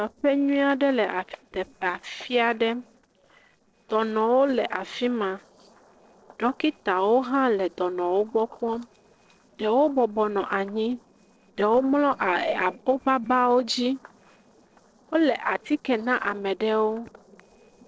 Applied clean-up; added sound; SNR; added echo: neural separator model SepFormer DNS4.